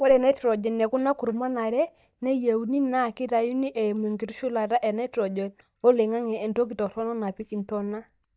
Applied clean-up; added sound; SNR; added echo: neural mask model DeepFilterNet 3.